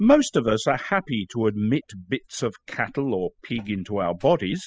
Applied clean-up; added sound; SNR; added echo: classical method spectral subtraction.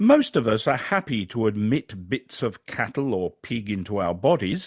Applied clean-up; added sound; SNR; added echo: none; none; none; none.